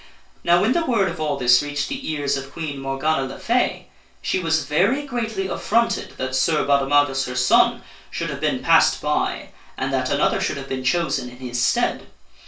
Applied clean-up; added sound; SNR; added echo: none; none; none; reverberation time 0.2 s.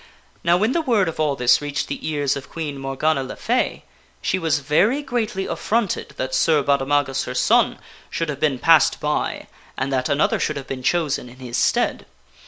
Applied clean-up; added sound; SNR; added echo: none; none; none; none.